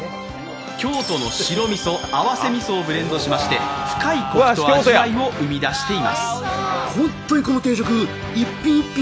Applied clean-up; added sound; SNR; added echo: none; none; none; none.